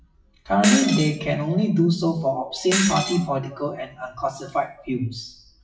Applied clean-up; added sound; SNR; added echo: classical method WPE with log-MMSE.